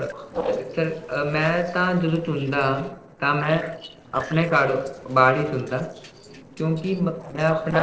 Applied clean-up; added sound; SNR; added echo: neural separator model SepFormer DNS4.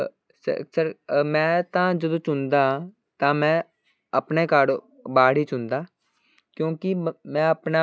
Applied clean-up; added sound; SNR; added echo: none; none; none; none.